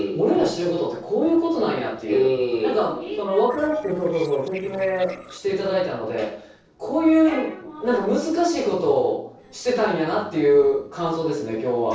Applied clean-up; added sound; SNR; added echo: neural separator model SepFormer DNS4.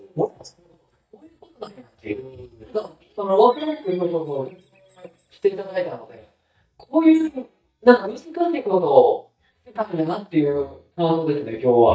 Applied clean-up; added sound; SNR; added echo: neural mask model DeepFilterNet 3.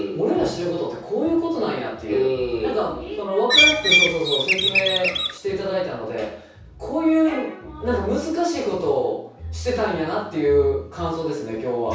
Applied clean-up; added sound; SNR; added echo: none; Bird; -4 dB; reverberation time 0.6 s.